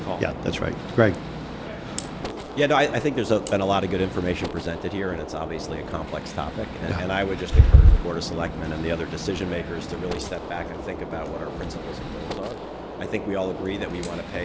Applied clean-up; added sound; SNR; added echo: none; Gunshot, gunfire; 10 dB; none.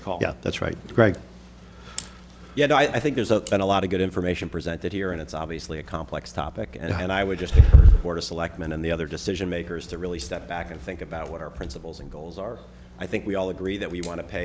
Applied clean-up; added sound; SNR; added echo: none; none; none; none.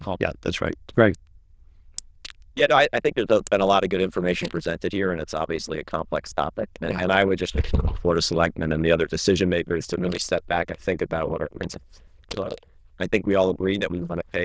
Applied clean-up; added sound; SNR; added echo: neural diffusion model UNIVERSE++.